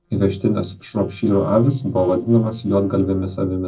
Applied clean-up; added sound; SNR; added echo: neural separator model SepFormer DNS4.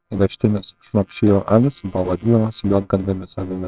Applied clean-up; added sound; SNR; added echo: neural separator model SepFormer WHAMR!.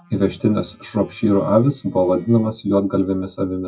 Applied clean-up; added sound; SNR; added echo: classical method WPE with log-MMSE.